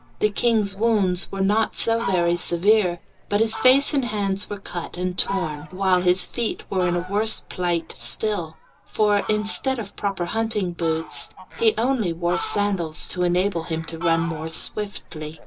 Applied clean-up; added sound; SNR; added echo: none; Fowl; 13 dB; reverberation time 0.2 s.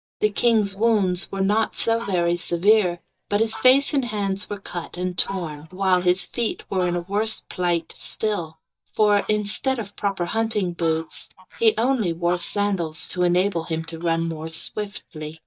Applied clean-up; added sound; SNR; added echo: neural mask model DeepFilterNet 3.